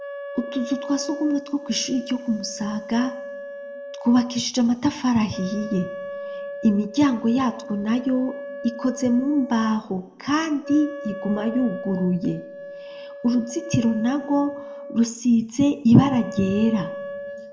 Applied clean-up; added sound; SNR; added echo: none; Wind instrument, woodwind instrument; 12 dB; reverberation time 0.8 s.